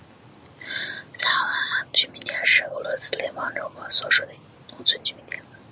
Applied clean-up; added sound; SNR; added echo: none; none; none; none.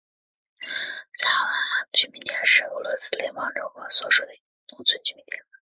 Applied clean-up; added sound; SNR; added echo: neural mask model Resemble Enhance denoiser.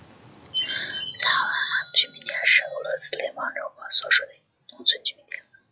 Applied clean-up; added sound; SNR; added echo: classical method log-MMSE.